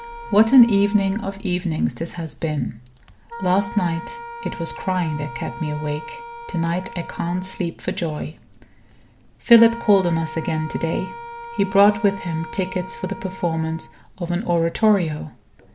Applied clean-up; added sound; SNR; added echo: none; Wind instrument, woodwind instrument; 15 dB; none.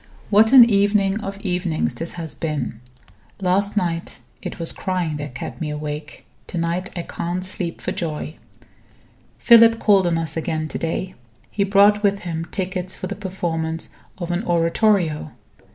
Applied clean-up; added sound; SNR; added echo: none; none; none; none.